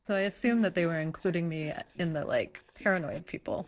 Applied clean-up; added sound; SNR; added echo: neural separator model SepFormer DNS4.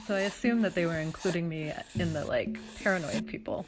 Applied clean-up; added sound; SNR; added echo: none; Writing; 18 dB; none.